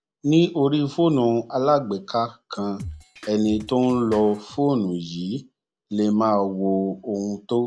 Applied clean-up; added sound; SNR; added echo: none; Drum kit; 17 dB; none.